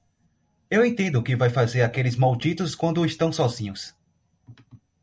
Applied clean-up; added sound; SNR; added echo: none; none; none; none.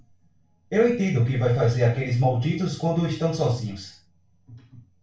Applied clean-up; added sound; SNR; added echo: none; none; none; reverberation time 0.3 s.